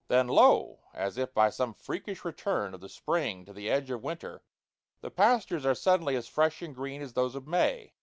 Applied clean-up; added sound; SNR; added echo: none; none; none; none.